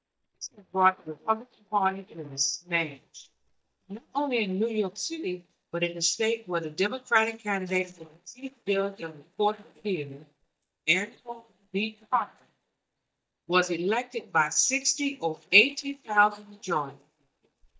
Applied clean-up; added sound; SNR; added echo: neural mask model DeepFilterNet 3.